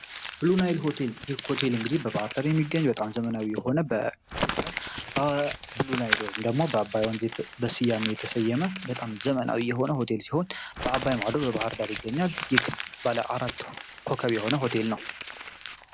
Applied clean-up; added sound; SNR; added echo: none; Crumpling, crinkling; 9 dB; none.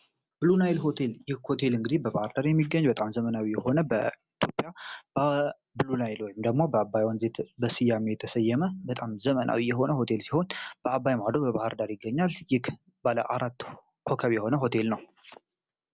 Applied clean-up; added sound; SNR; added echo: none; none; none; none.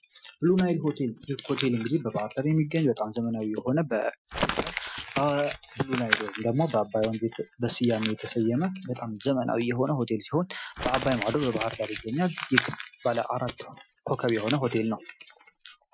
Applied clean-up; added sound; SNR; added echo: classical method Wiener filter.